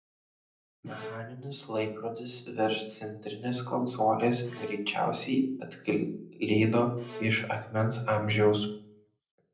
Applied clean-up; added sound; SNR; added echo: neural separator model SepFormer DNS4.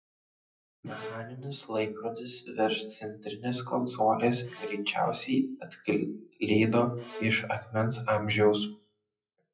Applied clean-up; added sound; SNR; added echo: classical method WPE with log-MMSE.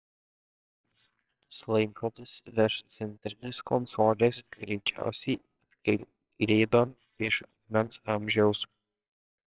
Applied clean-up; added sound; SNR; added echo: neural separator model SepFormer WHAMR!.